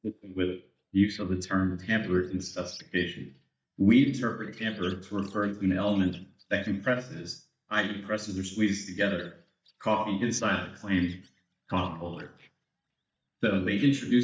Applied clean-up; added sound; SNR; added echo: neural mask model DeepFilterNet 3.